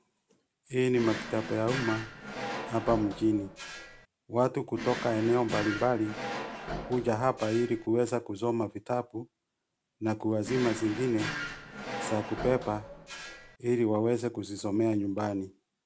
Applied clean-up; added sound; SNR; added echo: none; Drawer open or close; 8 dB; none.